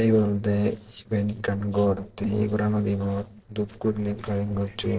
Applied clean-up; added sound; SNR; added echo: neural separator model SepFormer DNS4.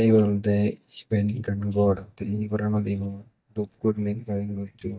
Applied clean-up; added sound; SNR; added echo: neural mask model DeepFilterNet 3.